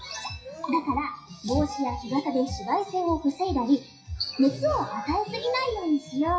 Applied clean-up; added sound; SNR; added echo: classical method WPE with log-MMSE.